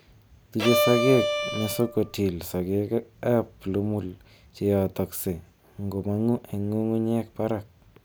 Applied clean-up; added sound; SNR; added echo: none; Bowed string instrument; 0 dB; none.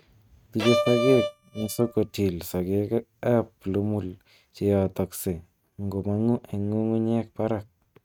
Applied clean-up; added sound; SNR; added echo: neural mask model RNNoise.